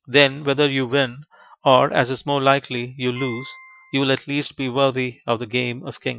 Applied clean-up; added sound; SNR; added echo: classical method Wiener filter.